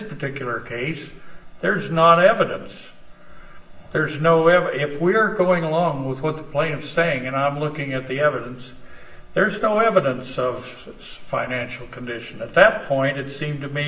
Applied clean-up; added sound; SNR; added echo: none; none; none; reverberation time 0.7 s.